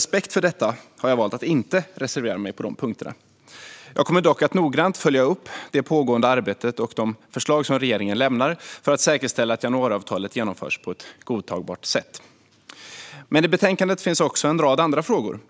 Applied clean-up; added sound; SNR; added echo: none; none; none; none.